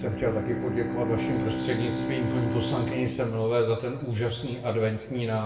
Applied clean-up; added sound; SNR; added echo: none; Bowed string instrument; 4 dB; reverberation time 0.8 s.